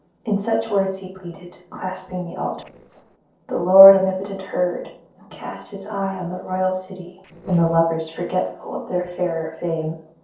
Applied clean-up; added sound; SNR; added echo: neural separator model SepFormer DNS4.